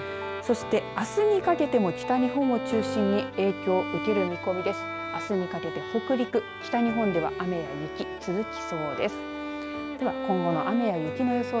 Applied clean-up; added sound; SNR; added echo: none; Bowed string instrument; 7 dB; none.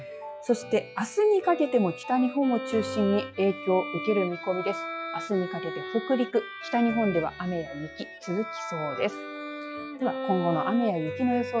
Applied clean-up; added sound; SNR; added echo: classical method log-MMSE.